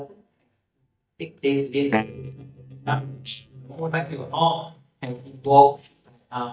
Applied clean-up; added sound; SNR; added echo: neural mask model DeepFilterNet 3.